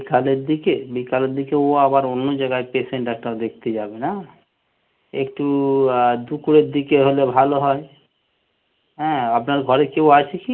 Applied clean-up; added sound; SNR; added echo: none; none; none; none.